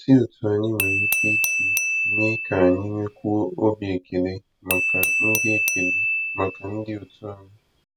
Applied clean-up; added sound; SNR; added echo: none; Glass / Bell; 0 dB; none.